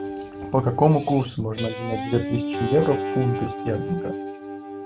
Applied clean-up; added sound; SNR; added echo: none; Guitar; 6 dB; none.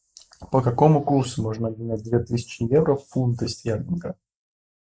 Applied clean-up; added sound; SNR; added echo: neural mask model Resemble Enhance denoiser.